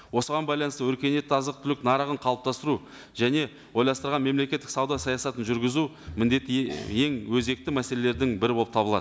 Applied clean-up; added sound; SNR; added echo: none; none; none; none.